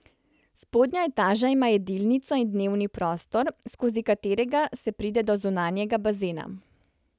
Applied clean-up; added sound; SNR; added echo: none; none; none; none.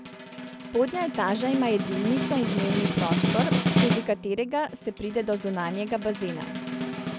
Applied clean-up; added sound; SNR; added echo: none; Snare drum; 1 dB; none.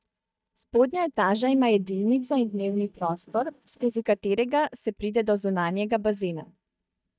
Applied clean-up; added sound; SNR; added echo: neural mask model DeepFilterNet 3.